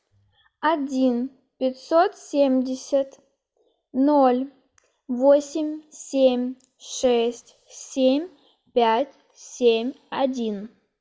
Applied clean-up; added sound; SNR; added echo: none; none; none; none.